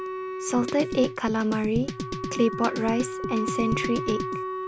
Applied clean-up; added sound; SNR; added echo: none; Drum kit + Wind instrument, woodwind instrument; 4 dB; none.